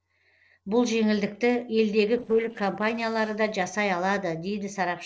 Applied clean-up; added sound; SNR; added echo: neural separator model SepFormer DNS4.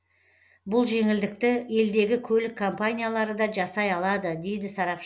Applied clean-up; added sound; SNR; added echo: none; none; none; none.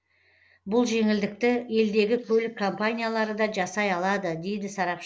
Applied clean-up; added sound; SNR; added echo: neural mask model Resemble Enhance denoiser.